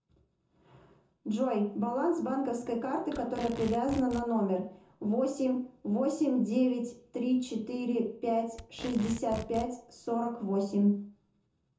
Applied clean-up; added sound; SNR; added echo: none; Packing tape, duct tape; 12 dB; reverberation time 0.5 s.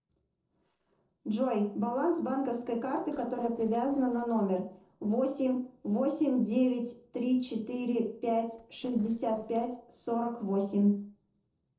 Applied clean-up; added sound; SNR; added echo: neural separator model SepFormer DNS4.